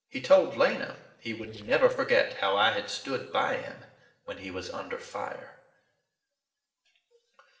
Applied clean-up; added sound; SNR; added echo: neural separator model SepFormer DNS4.